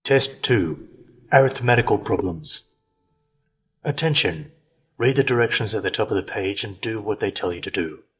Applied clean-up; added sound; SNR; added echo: neural mask model DeepFilterNet 3.